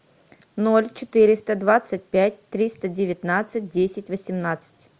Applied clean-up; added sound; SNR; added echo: none; none; none; none.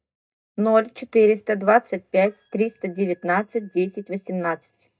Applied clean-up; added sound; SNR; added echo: neural mask model DeepFilterNet 3.